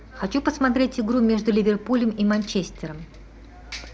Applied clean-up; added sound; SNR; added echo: none; Bus; 19 dB; none.